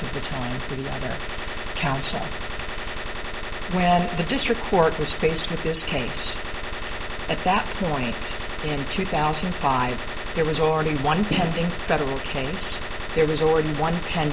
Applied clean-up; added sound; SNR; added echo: none; Gunshot, gunfire; 3 dB; none.